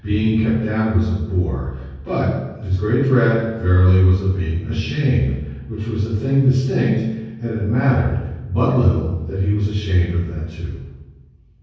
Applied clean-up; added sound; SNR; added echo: none; none; none; reverberation time 1.3 s.